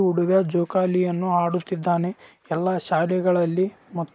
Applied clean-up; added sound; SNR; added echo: neural mask model Resemble Enhance denoiser.